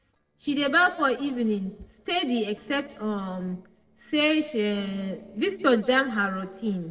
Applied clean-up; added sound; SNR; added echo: neural separator model SepFormer DNS4.